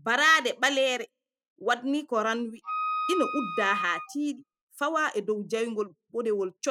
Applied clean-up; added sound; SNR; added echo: classical method spectral subtraction.